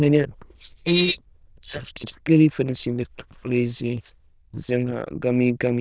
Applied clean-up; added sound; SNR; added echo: neural diffusion model UNIVERSE++.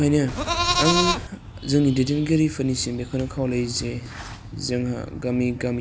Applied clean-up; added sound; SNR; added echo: none; Livestock, farm animals, working animals; -1 dB; none.